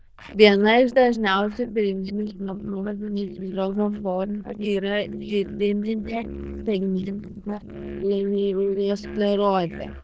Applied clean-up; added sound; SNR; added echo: neural diffusion model UNIVERSE++.